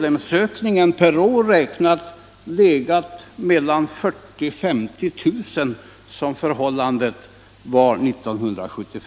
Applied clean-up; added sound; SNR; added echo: none; none; none; none.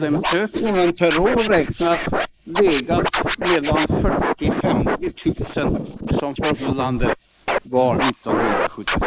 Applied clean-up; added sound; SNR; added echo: neural mask model Resemble Enhance denoiser.